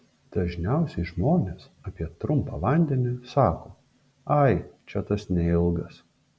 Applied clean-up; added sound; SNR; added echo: none; none; none; none.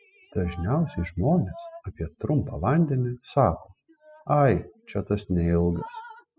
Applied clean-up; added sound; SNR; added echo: classical method spectral subtraction.